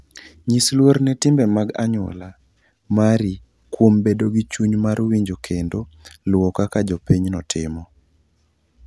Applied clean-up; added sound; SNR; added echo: none; none; none; none.